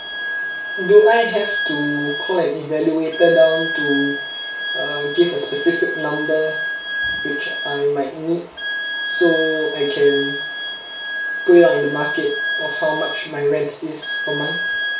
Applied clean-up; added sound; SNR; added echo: none; Wind instrument, woodwind instrument; 6 dB; reverberation time 0.3 s.